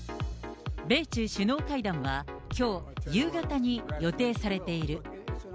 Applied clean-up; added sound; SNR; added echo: none; Wind; 19 dB; none.